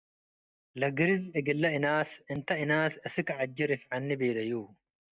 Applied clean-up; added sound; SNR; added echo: neural mask model DeepFilterNet 3.